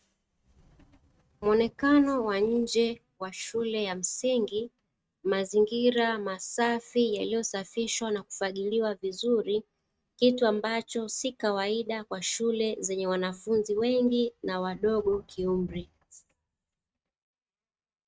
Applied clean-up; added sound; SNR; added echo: neural mask model RNNoise.